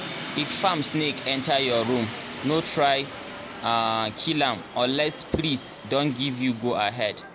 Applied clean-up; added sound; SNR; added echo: none; Train; 11 dB; none.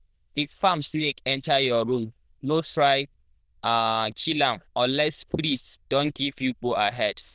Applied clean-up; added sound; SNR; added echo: neural diffusion model UNIVERSE++.